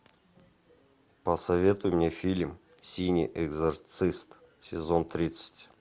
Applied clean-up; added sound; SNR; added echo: none; none; none; none.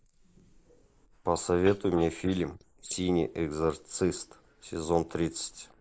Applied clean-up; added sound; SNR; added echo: neural mask model Resemble Enhance denoiser.